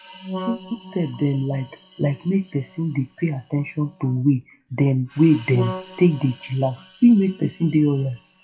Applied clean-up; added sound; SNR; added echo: classical method WPE with log-MMSE.